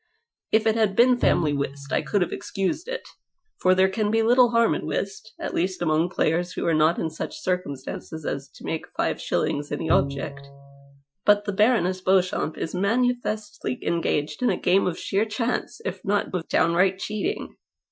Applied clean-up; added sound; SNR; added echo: classical method Wiener filter.